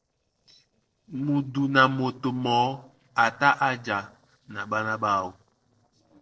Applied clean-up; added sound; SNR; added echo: neural separator model SepFormer DNS4.